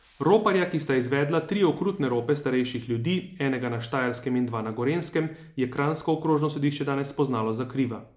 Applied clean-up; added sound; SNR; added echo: none; none; none; none.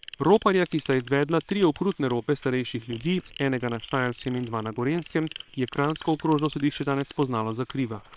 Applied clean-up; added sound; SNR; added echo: neural separator model SepFormer WHAM!.